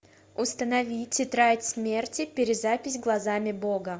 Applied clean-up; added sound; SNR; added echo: none; none; none; none.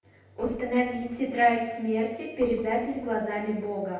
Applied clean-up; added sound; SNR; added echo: none; Organ; 19 dB; reverberation time 0.8 s.